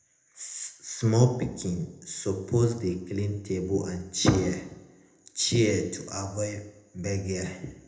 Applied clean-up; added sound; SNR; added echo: none; none; none; reverberation time 0.7 s.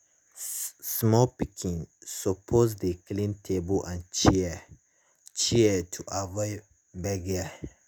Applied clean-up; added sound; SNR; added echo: none; none; none; none.